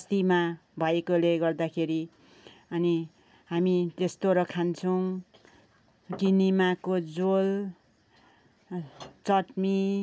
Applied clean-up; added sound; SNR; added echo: none; none; none; none.